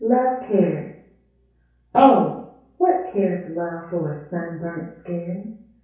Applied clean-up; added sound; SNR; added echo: none; none; none; reverberation time 0.6 s.